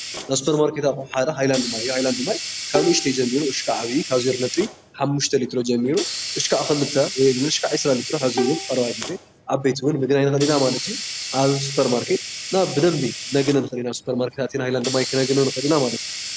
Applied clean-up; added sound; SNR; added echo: none; Bowed string instrument + Hiss; 9 dB; none.